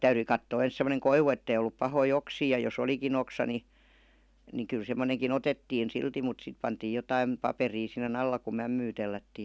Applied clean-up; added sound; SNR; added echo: none; none; none; none.